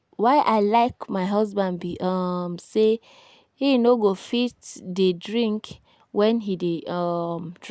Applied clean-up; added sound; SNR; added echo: none; none; none; none.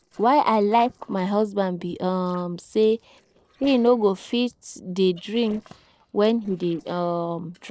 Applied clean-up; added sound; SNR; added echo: neural separator model SepFormer DNS4.